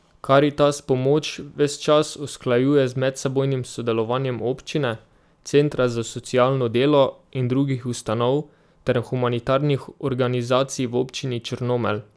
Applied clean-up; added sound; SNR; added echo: none; none; none; none.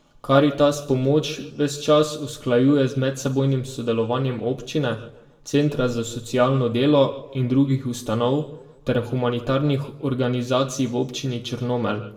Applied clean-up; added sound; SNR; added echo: none; none; none; reverberation time 0.7 s.